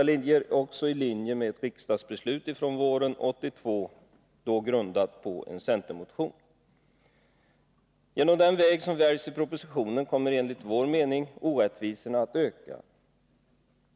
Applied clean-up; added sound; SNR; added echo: none; none; none; none.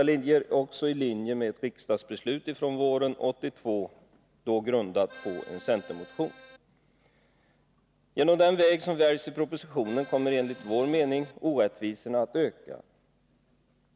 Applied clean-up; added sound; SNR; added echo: none; Accordion; 19 dB; none.